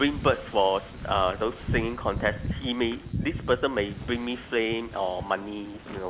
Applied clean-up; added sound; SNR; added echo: none; Wind / Ocean; 8 dB; none.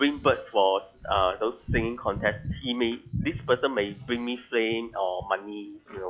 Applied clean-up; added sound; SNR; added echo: classical method log-MMSE.